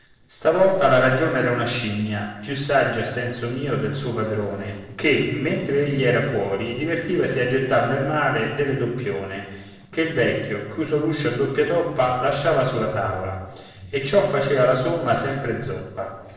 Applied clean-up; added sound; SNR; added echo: neural separator model SepFormer DNS4.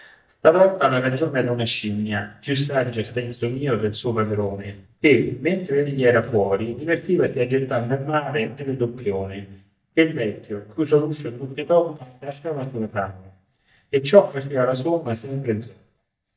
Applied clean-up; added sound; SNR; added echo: neural mask model DeepFilterNet 3.